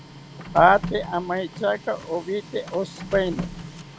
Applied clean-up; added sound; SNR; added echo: none; Printer; 12 dB; none.